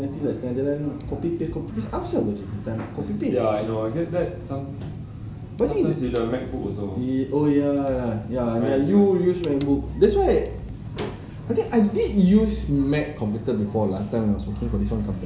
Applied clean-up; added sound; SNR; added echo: none; none; none; none.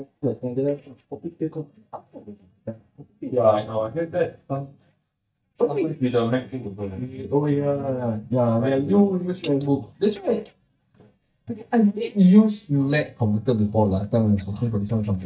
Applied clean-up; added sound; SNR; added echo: neural mask model DeepFilterNet 3.